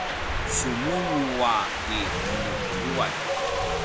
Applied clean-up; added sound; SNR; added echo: none; Wind; -2 dB; none.